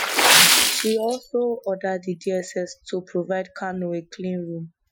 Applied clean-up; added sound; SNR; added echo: classical method Wiener filter.